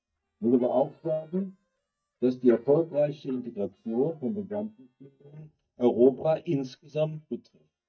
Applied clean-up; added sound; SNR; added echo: neural mask model DeepFilterNet 3.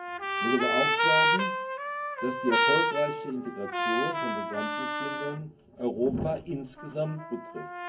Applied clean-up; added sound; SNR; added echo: none; Trumpet; -3 dB; reverberation time 0.3 s.